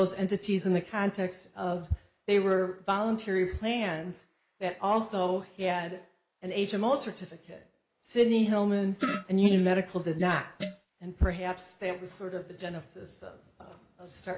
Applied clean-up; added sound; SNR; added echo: neural mask model Resemble Enhance denoiser.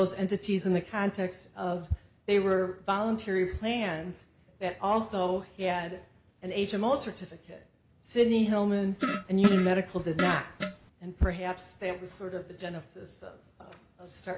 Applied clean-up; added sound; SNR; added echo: none; Fart; 3 dB; none.